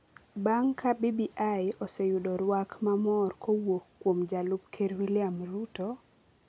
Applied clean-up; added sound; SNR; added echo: none; none; none; none.